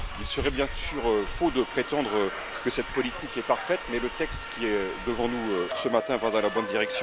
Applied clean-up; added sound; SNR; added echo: none; Subway, metro, underground; 7 dB; none.